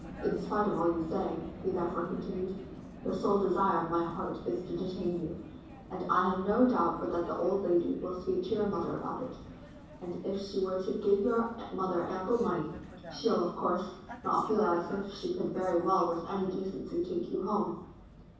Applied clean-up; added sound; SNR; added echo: none; Vehicle; 14 dB; reverberation time 0.7 s.